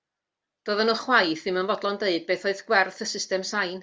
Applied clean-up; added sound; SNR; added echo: none; none; none; none.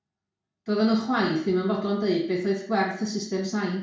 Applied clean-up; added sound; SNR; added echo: none; none; none; reverberation time 0.6 s.